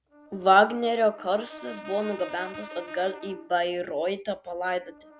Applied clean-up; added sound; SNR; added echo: none; Brass instrument; 17 dB; none.